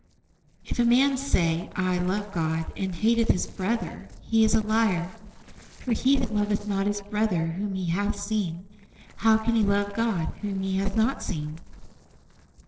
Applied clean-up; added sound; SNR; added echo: neural separator model SepFormer DNS4.